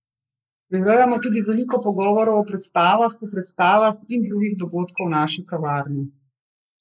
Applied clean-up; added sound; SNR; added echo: neural mask model Resemble Enhance denoiser.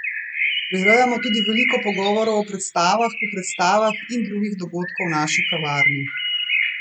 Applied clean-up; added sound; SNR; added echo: none; Bird; 2 dB; none.